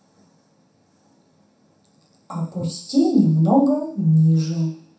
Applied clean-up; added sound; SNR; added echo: none; none; none; reverberation time 0.7 s.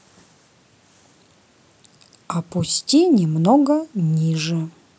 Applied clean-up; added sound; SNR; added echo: none; none; none; none.